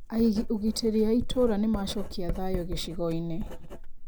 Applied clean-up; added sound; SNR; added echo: none; Writing; 5 dB; none.